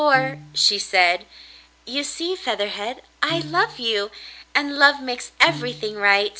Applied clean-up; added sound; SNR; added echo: none; Piano; 15 dB; none.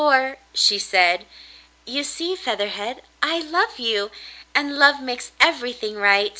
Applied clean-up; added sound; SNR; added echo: none; none; none; none.